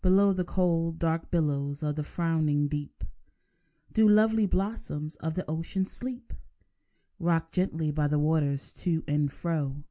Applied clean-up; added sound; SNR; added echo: none; none; none; none.